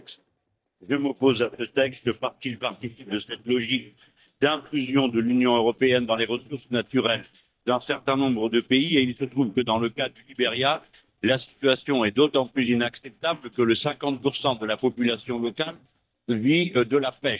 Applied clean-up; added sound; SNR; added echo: neural mask model DeepFilterNet 3.